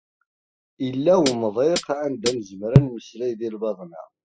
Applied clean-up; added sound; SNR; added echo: classical method spectral subtraction.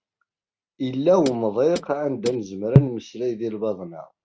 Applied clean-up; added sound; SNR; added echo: neural mask model RNNoise.